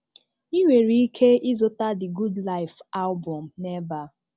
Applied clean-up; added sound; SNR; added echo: none; none; none; none.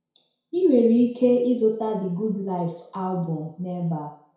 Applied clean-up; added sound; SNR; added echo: none; none; none; reverberation time 0.6 s.